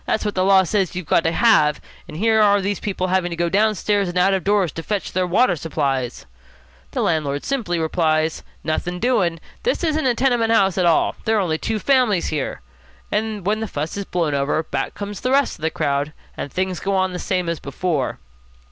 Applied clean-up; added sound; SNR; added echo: none; none; none; none.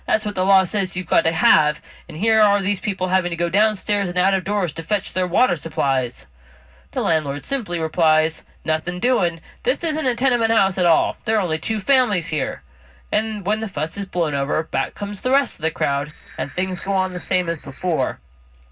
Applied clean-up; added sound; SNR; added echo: neural separator model SepFormer DNS4.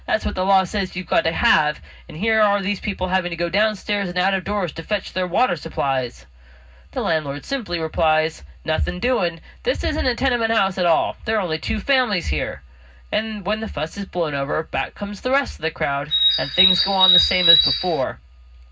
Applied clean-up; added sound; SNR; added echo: none; Bird; -5 dB; reverberation time 0.4 s.